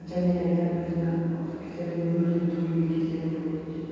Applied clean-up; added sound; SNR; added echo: none; none; none; reverberation time 2.2 s.